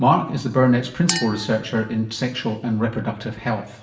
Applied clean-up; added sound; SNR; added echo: none; Chink, clink; 11 dB; reverberation time 1.1 s.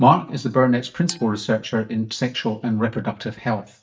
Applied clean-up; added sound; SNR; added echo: neural mask model DeepFilterNet 3.